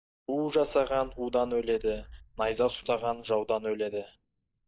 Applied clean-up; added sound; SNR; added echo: neural mask model DeepFilterNet 3.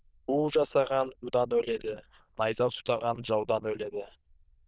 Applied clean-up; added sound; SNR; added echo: neural diffusion model UNIVERSE++.